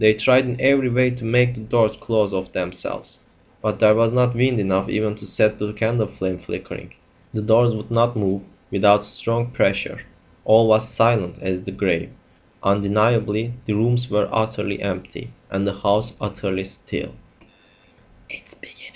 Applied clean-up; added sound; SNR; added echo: none; none; none; none.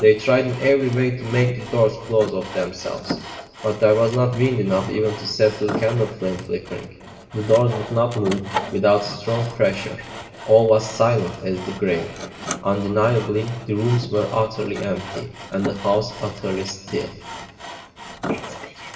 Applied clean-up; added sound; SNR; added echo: none; Sawing; 13 dB; reverberation time 1.8 s.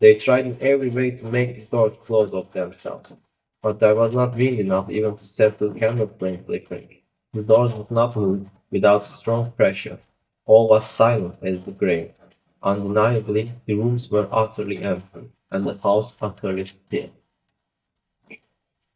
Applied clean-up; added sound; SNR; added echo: neural mask model DeepFilterNet 3.